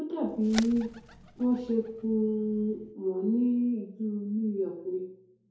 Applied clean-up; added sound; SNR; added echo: none; Bird; 16 dB; reverberation time 2.2 s.